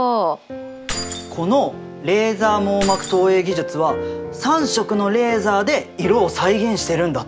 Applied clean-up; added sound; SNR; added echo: none; Keys jangling; 13 dB; none.